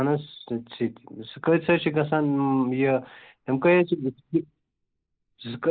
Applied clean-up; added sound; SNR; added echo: neural mask model Resemble Enhance denoiser.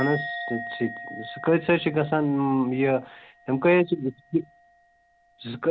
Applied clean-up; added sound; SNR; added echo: none; Musical instrument; 14 dB; none.